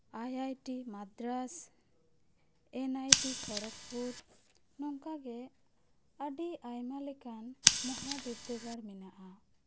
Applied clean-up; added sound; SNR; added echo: none; Scissors; -4 dB; none.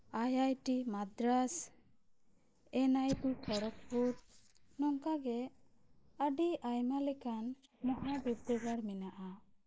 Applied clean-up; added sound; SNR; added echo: neural mask model Resemble Enhance denoiser.